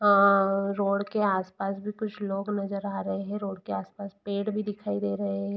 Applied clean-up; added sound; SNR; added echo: none; none; none; none.